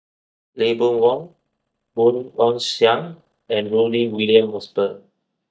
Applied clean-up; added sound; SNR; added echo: neural mask model DeepFilterNet 3.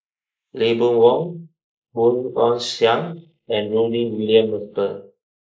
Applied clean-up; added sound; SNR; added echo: neural mask model Resemble Enhance denoiser.